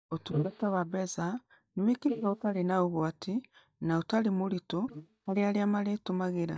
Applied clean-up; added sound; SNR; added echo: neural mask model DeepFilterNet 3.